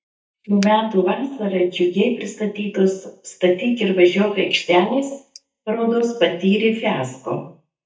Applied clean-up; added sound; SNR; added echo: neural mask model DeepFilterNet 3.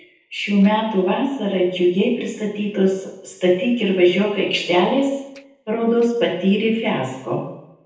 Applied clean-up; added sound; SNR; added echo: neural separator model SepFormer DNS4.